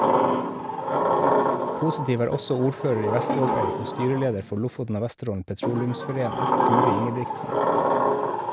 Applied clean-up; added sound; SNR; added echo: none; Sliding door; -3 dB; none.